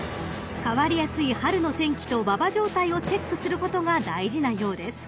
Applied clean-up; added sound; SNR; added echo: none; none; none; none.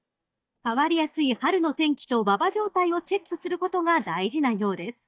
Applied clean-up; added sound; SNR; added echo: neural mask model DeepFilterNet 3.